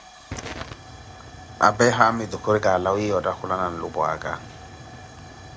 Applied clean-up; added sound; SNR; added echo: none; Tick / Hiss / Explosion / Fire; 15 dB; none.